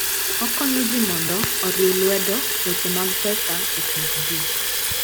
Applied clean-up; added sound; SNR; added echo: none; Fill (with liquid) / Water tap, faucet; -4 dB; none.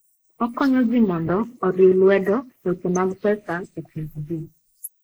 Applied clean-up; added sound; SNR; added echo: neural mask model Resemble Enhance denoiser.